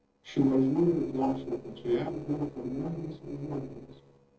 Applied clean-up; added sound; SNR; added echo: neural separator model SepFormer DNS4.